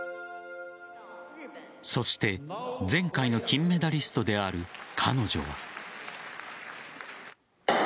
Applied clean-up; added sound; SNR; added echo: none; none; none; none.